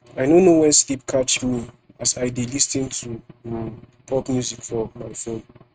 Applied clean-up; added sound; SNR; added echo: neural mask model RNNoise.